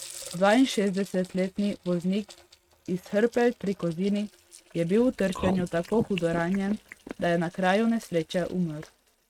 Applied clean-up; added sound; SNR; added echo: neural mask model RNNoise.